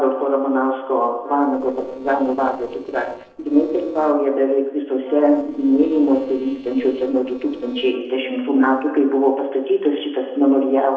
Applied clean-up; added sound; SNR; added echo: neural separator model SepFormer DNS4.